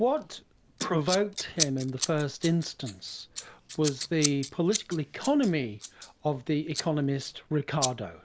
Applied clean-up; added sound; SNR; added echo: neural mask model Resemble Enhance denoiser.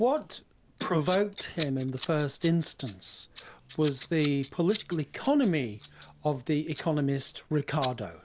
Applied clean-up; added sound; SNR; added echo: none; Scissors; 8 dB; none.